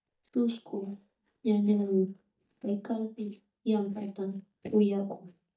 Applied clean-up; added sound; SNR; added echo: neural mask model DeepFilterNet 3.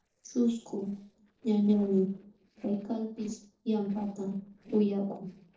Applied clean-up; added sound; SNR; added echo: neural separator model SepFormer DNS4.